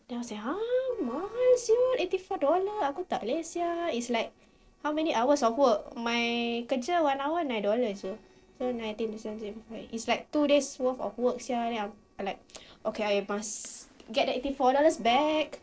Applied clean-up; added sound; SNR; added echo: neural separator model SepFormer DNS4.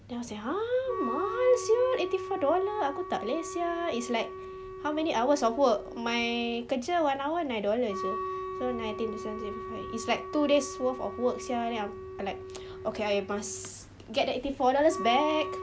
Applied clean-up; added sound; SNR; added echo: none; Wind instrument, woodwind instrument; 10 dB; none.